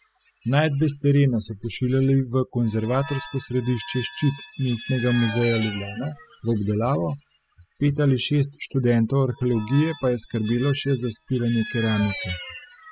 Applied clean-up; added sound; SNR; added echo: classical method spectral subtraction.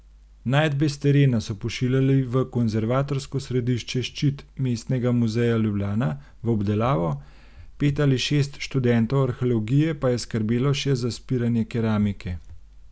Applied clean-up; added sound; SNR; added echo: none; none; none; none.